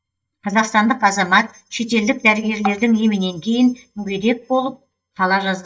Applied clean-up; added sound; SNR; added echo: neural mask model DeepFilterNet 3.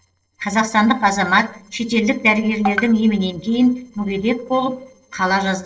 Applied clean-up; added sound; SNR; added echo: neural separator model SepFormer DNS4.